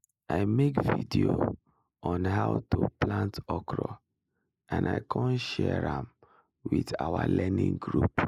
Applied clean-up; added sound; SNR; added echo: neural mask model Resemble Enhance denoiser.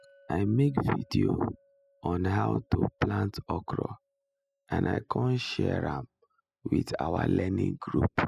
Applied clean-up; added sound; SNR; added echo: classical method spectral subtraction.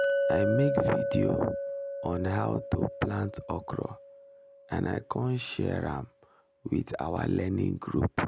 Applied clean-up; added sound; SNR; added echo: none; Chink, clink; 4 dB; none.